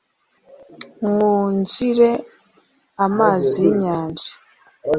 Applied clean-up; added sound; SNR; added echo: none; none; none; none.